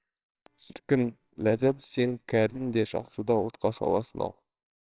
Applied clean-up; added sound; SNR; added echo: neural separator model SepFormer WHAMR!.